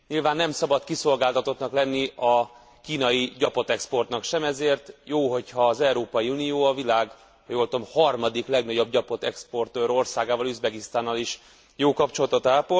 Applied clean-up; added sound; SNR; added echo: none; none; none; none.